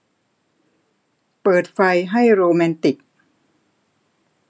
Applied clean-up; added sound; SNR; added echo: none; none; none; none.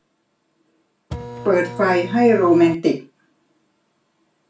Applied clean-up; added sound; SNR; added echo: none; Printer; 11 dB; reverberation time 0.3 s.